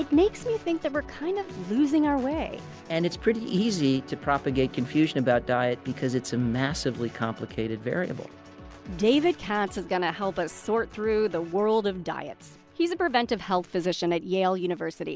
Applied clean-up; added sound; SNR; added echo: none; none; none; none.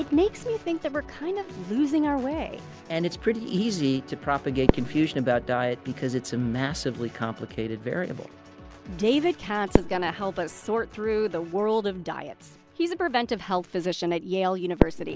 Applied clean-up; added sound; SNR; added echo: none; Fireworks; 7 dB; none.